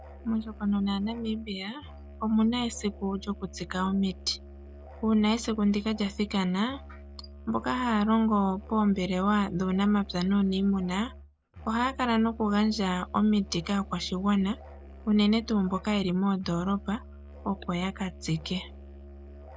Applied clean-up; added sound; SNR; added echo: none; Musical instrument; 17 dB; none.